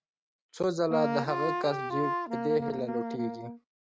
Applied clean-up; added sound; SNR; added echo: neural mask model RNNoise.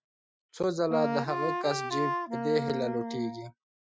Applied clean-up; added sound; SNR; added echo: classical method Wiener filter.